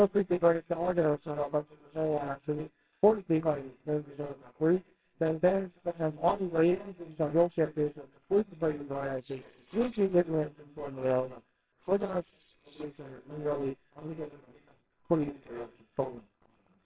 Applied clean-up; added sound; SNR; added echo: neural separator model SepFormer WHAMR!.